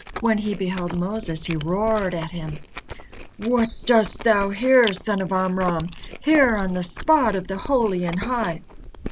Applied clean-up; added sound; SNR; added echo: none; Chewing, mastication; 12 dB; none.